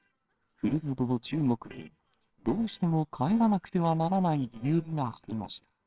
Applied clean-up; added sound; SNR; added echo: neural separator model SepFormer WHAMR!.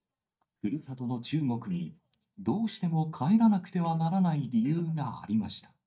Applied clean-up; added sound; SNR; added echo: neural mask model DeepFilterNet 3.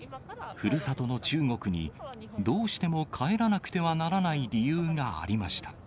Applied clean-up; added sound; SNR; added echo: none; none; none; none.